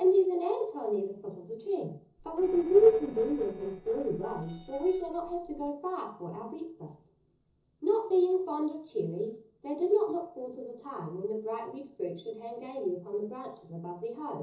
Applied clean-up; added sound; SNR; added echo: neural separator model SepFormer DNS4.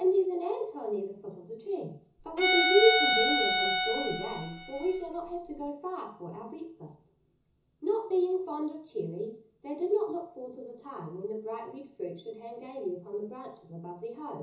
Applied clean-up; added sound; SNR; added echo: none; Bowed string instrument; -4 dB; reverberation time 0.6 s.